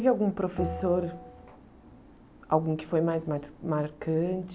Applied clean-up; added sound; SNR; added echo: none; Bell; 12 dB; none.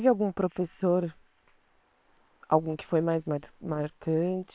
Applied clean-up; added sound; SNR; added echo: neural separator model SepFormer WHAM!.